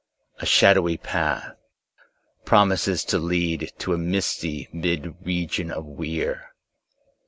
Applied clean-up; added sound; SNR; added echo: none; none; none; none.